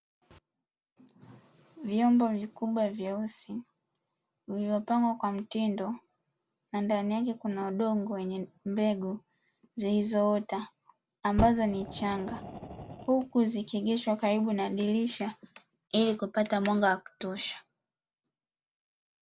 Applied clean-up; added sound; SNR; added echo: none; Fire; 8 dB; none.